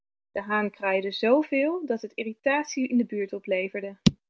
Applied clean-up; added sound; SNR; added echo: none; none; none; none.